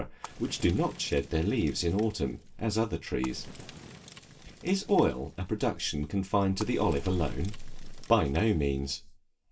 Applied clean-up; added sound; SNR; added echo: none; Fire; 19 dB; reverberation time 0.2 s.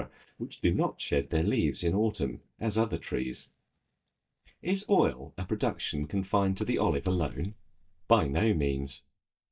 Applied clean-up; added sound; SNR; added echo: neural mask model DeepFilterNet 3.